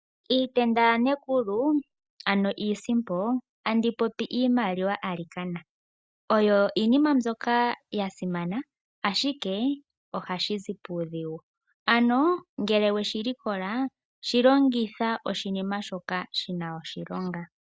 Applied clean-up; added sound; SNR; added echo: none; none; none; none.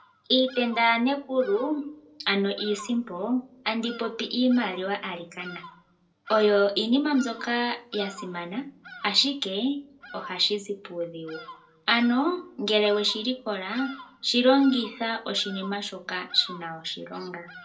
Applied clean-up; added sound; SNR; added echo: none; Bird vocalization, bird call, bird song; 19 dB; reverberation time 0.2 s.